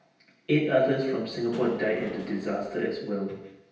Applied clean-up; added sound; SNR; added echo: none; Engine / Mechanisms; 14 dB; reverberation time 0.9 s.